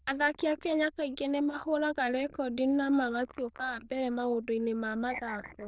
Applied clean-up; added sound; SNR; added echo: neural diffusion model UNIVERSE++.